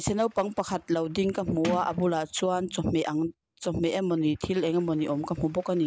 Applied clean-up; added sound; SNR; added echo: none; Sliding door; 17 dB; none.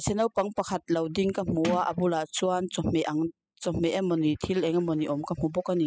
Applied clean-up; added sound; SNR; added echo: classical method spectral subtraction.